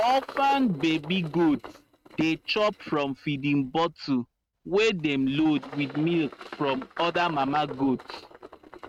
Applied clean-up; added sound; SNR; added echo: neural mask model RNNoise.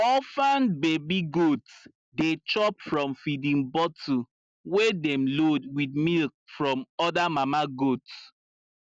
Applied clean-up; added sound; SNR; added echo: none; none; none; none.